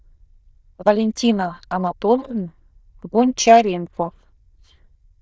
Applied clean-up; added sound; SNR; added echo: neural diffusion model UNIVERSE++.